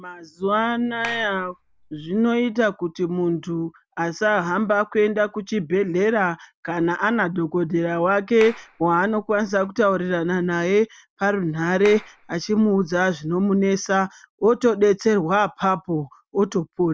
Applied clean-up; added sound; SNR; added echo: none; Clapping; 18 dB; none.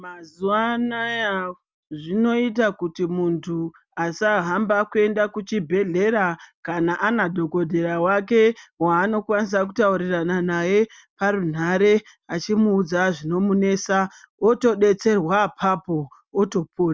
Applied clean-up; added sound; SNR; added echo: none; none; none; none.